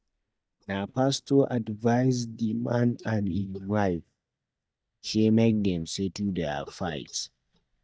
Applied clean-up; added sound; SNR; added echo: neural mask model DeepFilterNet 3.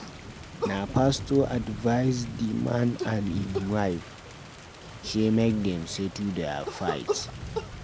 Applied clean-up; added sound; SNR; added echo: none; Thunder / Rain + Cough; 9 dB; none.